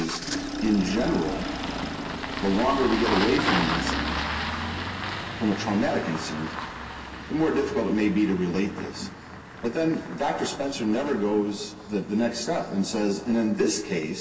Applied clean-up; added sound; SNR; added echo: none; Engine starting; 6 dB; reverberation time 2.2 s.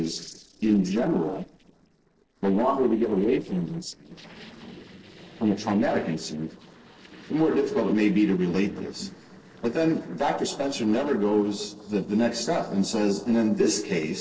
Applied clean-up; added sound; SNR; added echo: neural separator model SepFormer DNS4.